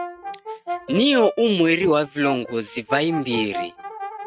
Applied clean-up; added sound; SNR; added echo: neural mask model RNNoise.